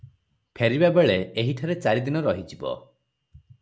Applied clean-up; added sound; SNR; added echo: none; none; none; none.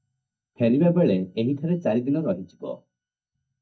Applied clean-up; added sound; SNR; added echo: neural mask model DeepFilterNet 3.